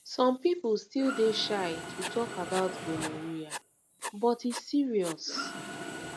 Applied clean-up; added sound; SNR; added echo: none; Mechanisms + Writing; 9 dB; none.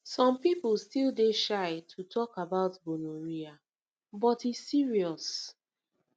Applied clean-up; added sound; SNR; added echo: none; none; none; none.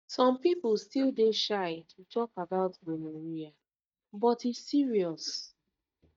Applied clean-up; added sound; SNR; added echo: neural mask model DeepFilterNet 3.